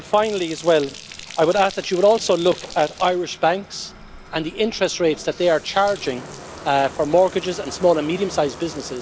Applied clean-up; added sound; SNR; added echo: none; Bathtub (filling or washing); 17 dB; none.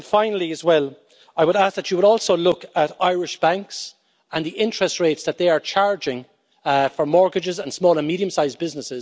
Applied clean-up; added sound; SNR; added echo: none; none; none; none.